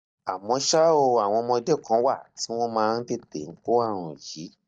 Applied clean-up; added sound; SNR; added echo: neural mask model DeepFilterNet 3.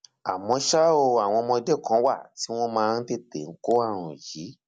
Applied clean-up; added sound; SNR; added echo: none; none; none; none.